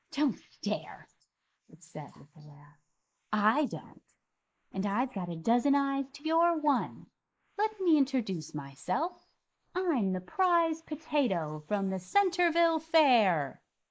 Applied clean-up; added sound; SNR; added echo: neural mask model Resemble Enhance denoiser.